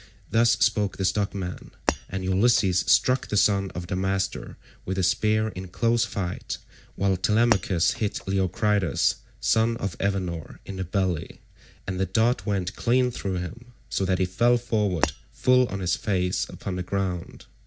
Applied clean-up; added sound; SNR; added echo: none; Shatter; 9 dB; none.